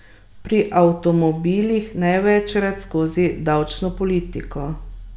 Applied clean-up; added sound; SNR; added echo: none; none; none; none.